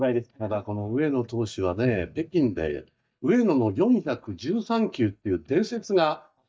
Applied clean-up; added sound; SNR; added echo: neural mask model DeepFilterNet 3.